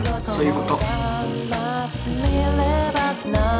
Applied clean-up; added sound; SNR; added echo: none; Burping, eructation + Tools; 18 dB; none.